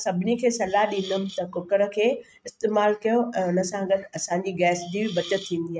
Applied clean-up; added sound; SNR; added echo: neural mask model RNNoise.